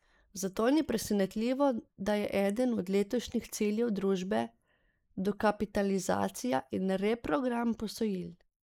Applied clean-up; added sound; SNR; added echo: neural mask model Resemble Enhance denoiser.